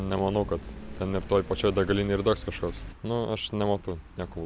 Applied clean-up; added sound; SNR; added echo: none; none; none; none.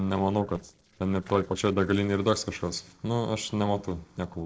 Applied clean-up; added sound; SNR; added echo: neural separator model SepFormer DNS4.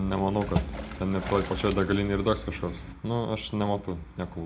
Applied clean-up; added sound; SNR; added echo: none; Water / Splash, splatter; 11 dB; reverberation time 0.2 s.